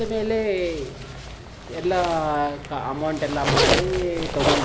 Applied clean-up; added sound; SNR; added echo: none; Zipper (clothing); 2 dB; none.